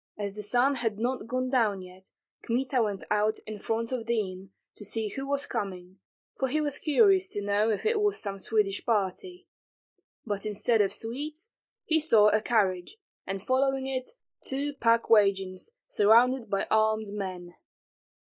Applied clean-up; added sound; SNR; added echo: neural mask model Resemble Enhance denoiser.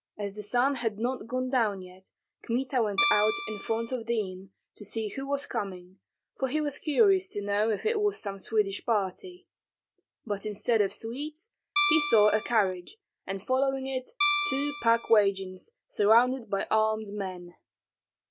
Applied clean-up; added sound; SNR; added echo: none; Guitar; -1 dB; none.